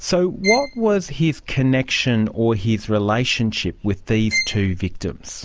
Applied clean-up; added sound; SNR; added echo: none; Bowed string instrument; 8 dB; none.